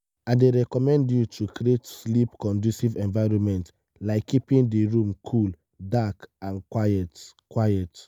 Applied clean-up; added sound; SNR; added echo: none; none; none; none.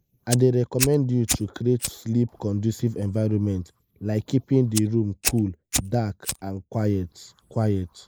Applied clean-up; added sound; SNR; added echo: neural mask model Resemble Enhance denoiser.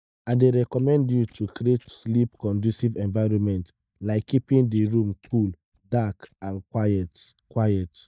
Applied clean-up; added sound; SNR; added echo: neural mask model DeepFilterNet 3.